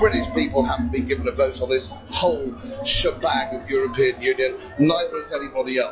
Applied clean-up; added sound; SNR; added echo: classical method log-MMSE.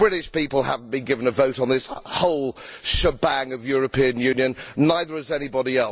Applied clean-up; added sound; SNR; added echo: none; none; none; none.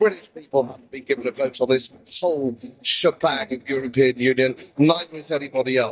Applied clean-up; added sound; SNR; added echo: neural mask model DeepFilterNet 3.